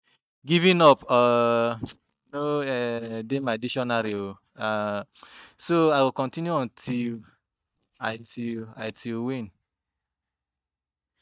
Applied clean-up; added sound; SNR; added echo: neural mask model DeepFilterNet 3.